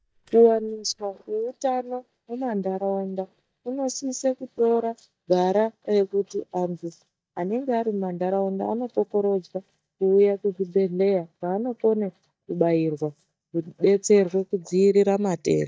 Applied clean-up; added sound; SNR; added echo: neural mask model DeepFilterNet 3.